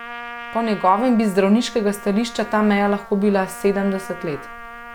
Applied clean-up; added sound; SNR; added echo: none; Trumpet; 16 dB; none.